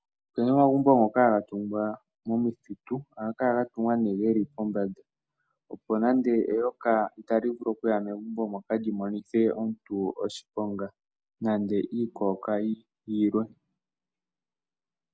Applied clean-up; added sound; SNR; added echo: none; none; none; none.